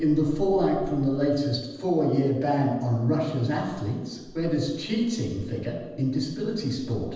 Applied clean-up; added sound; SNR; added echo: none; Wind; 18 dB; reverberation time 1.1 s.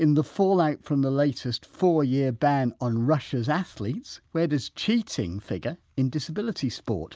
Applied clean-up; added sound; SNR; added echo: none; none; none; none.